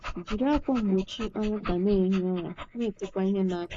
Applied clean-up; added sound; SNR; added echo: neural mask model Resemble Enhance denoiser.